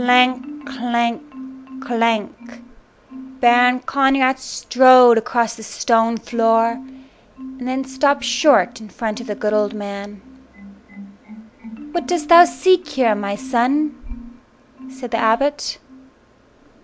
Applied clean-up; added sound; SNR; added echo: none; Marimba, xylophone; 17 dB; none.